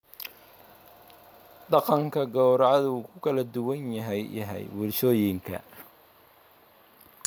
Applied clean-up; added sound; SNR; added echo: none; none; none; none.